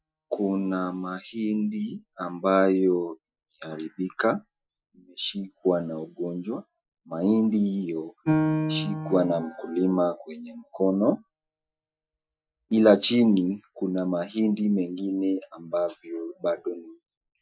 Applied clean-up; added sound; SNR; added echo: classical method Wiener filter.